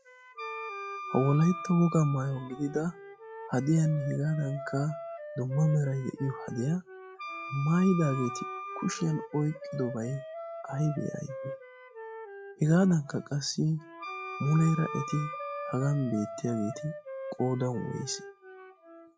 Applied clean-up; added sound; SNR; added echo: classical method log-MMSE.